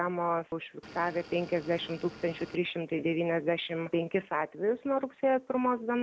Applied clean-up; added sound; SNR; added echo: none; Motor vehicle (road) / Engine; 17 dB; none.